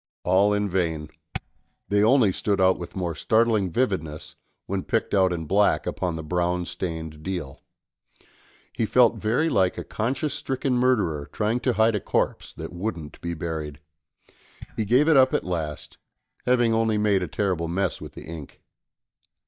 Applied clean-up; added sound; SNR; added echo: neural mask model DeepFilterNet 3.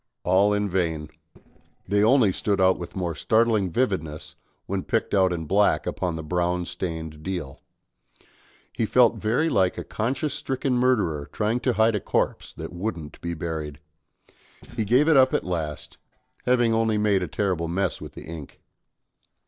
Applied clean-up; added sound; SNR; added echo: neural separator model SepFormer DNS4.